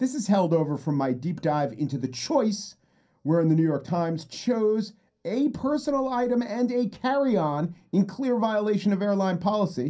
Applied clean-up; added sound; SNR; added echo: none; none; none; reverberation time 0.3 s.